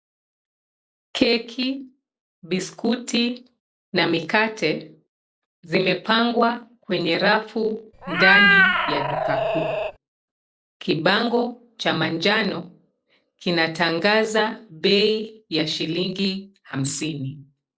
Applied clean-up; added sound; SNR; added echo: none; Meow; -5 dB; none.